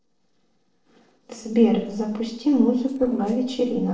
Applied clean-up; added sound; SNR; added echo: neural separator model SepFormer DNS4.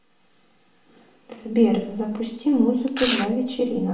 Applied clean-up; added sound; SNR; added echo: none; Domestic sounds, home sounds; 2 dB; reverberation time 0.6 s.